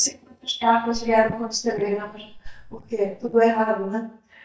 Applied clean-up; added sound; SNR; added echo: neural mask model DeepFilterNet 3.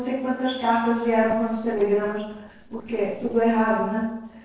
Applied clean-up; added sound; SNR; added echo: neural separator model SepFormer DNS4.